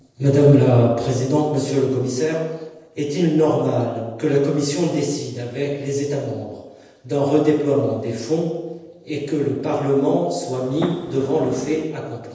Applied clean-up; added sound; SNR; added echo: neural separator model SepFormer DNS4.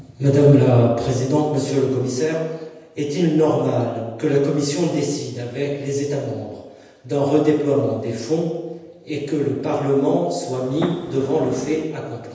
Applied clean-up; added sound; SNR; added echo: none; Fireworks; 13 dB; reverberation time 1.1 s.